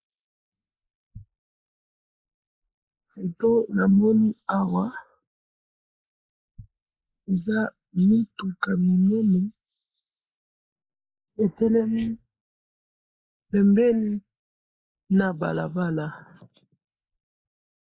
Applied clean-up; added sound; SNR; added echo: neural mask model Resemble Enhance denoiser.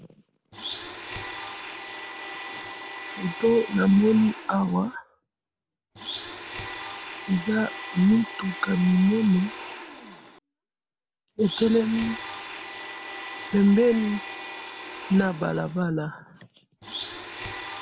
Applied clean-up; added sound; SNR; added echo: none; Domestic sounds, home sounds; 12 dB; none.